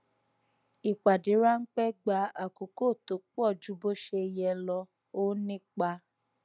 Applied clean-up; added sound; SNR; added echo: none; none; none; none.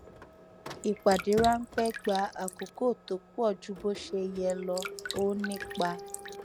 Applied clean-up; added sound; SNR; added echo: none; Drip + Printer; 11 dB; none.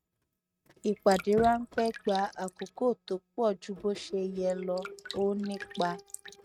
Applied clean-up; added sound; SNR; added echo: neural mask model RNNoise.